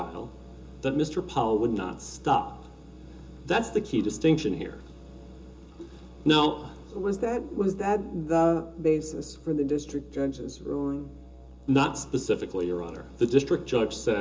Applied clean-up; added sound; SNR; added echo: none; Musical instrument; 19 dB; reverberation time 0.2 s.